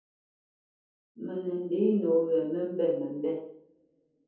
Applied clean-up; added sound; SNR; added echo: none; none; none; reverberation time 0.7 s.